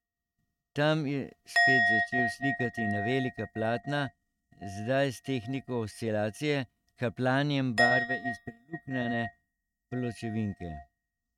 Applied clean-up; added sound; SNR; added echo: neural mask model RNNoise.